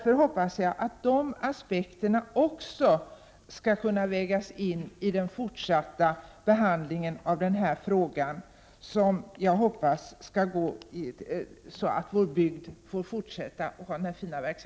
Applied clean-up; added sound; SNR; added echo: none; none; none; none.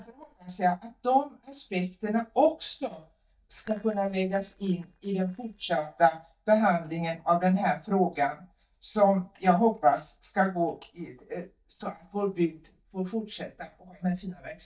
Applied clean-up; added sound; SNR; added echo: neural mask model DeepFilterNet 3.